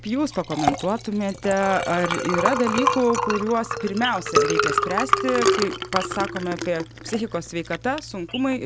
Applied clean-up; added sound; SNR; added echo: none; Liquid; 1 dB; none.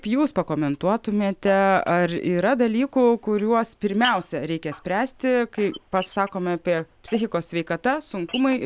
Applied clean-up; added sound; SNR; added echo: none; none; none; none.